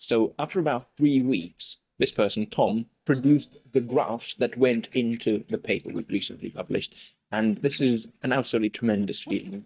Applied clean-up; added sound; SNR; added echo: neural mask model DeepFilterNet 3.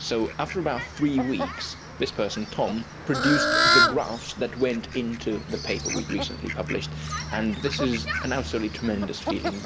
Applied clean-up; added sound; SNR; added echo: none; Fowl; 1 dB; reverberation time 1.2 s.